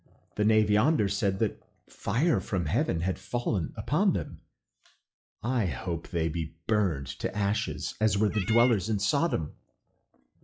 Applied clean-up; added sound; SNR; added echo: classical method log-MMSE.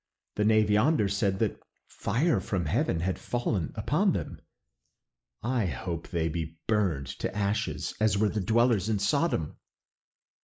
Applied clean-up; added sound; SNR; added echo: neural mask model Resemble Enhance denoiser.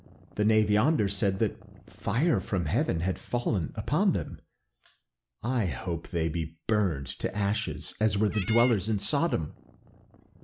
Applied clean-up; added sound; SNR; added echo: none; Meow / Purr; 19 dB; none.